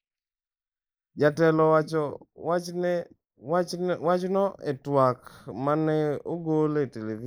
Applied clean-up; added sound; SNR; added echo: neural mask model Resemble Enhance denoiser.